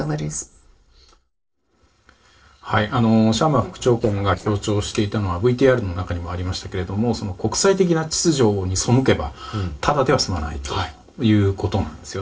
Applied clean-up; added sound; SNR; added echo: neural separator model SepFormer DNS4.